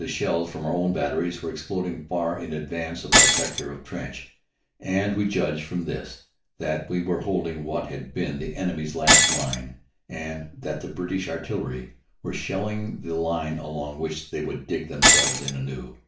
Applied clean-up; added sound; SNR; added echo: none; Shatter; -1 dB; reverberation time 0.3 s.